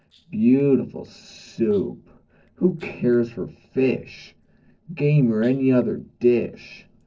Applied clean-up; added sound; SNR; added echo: neural separator model SepFormer DNS4.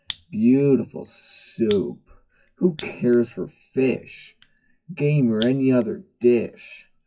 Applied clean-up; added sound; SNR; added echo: classical method WPE with log-MMSE.